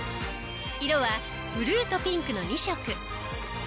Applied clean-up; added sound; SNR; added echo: none; Coin (dropping) / Alarm; 19 dB; none.